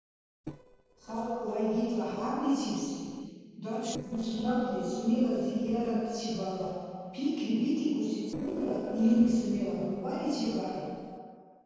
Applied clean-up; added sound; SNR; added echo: neural separator model SepFormer DNS4.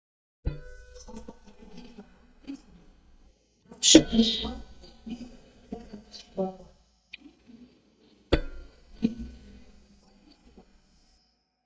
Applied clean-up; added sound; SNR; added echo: neural mask model DeepFilterNet 3.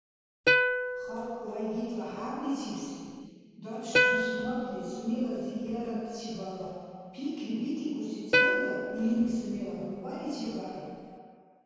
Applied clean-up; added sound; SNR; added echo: none; Plucked string instrument; -3 dB; reverberation time 2.1 s.